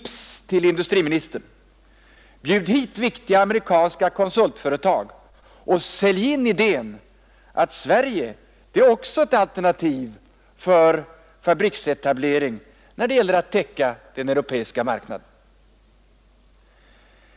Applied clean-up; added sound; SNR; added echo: none; none; none; none.